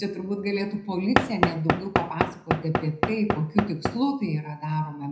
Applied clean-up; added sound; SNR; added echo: none; Knock / Wood; 0 dB; reverberation time 0.5 s.